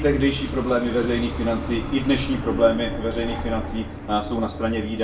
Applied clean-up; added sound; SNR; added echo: none; Truck; 7 dB; reverberation time 0.3 s.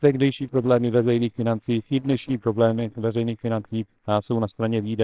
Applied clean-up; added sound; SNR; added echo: neural separator model SepFormer WHAMR!.